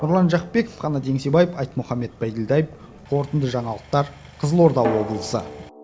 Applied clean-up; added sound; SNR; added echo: none; Drum; 15 dB; none.